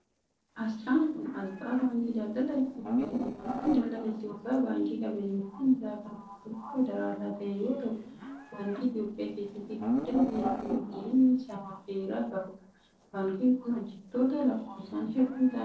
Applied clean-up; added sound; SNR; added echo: neural separator model SepFormer DNS4.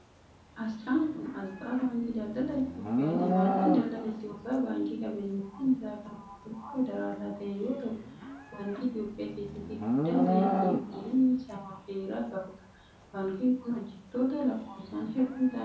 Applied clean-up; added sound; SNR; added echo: none; Livestock, farm animals, working animals; 3 dB; reverberation time 0.6 s.